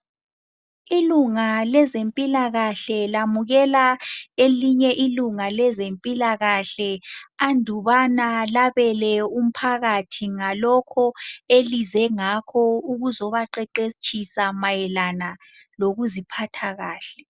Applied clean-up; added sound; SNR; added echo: none; none; none; none.